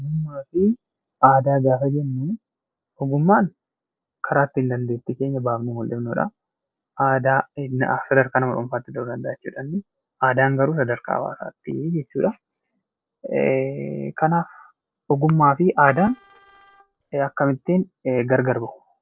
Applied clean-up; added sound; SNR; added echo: neural separator model SepFormer DNS4.